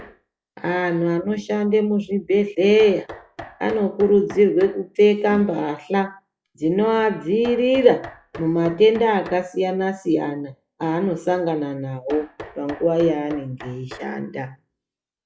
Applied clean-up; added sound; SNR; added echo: classical method log-MMSE.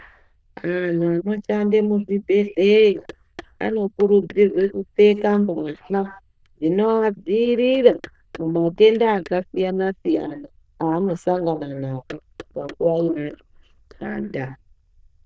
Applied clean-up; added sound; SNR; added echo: neural diffusion model UNIVERSE++.